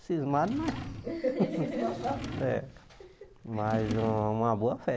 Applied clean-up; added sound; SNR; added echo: none; Drawer open or close; 12 dB; none.